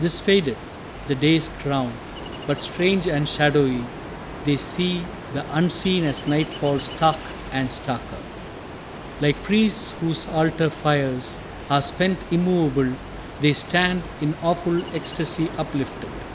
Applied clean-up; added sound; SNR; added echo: none; Ocean; 12 dB; none.